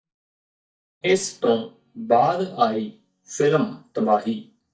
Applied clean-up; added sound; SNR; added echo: neural mask model DeepFilterNet 3.